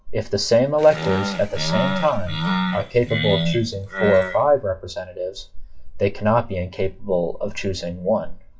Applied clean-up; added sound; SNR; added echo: classical method WPE with log-MMSE.